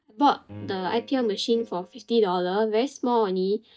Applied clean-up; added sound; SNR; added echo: neural mask model DeepFilterNet 3.